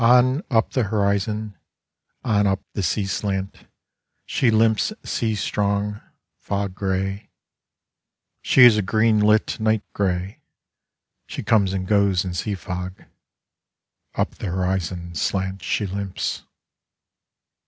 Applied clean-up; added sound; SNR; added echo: none; none; none; none.